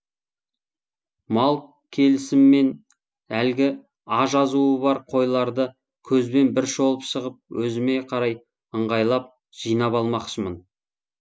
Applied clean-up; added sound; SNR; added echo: none; none; none; none.